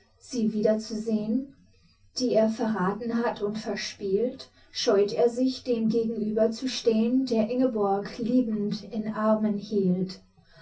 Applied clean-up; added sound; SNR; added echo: none; none; none; reverberation time 0.3 s.